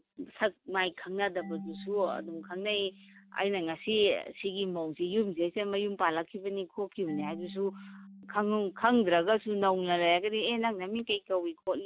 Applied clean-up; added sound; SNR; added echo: neural mask model RNNoise.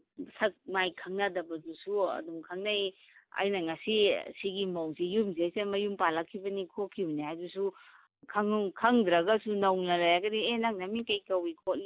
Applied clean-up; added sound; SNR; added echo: neural mask model Resemble Enhance denoiser.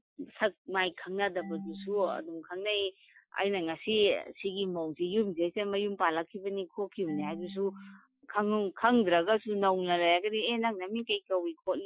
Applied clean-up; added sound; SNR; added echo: classical method Wiener filter.